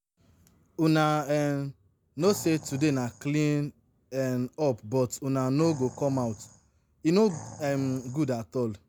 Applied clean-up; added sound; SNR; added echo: none; Animal; 18 dB; none.